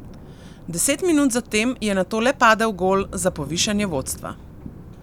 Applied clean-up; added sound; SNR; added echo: none; Thunder; 16 dB; none.